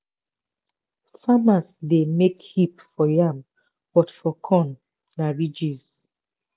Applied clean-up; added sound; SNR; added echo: none; none; none; none.